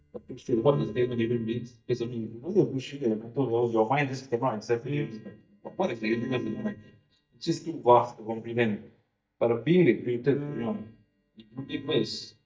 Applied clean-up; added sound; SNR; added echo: neural mask model DeepFilterNet 3.